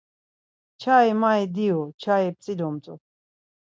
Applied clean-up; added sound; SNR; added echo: none; none; none; none.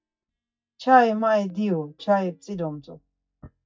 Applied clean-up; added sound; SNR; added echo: neural mask model DeepFilterNet 3.